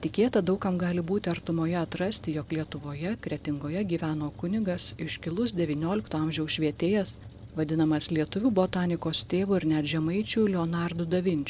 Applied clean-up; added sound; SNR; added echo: none; Truck; 17 dB; none.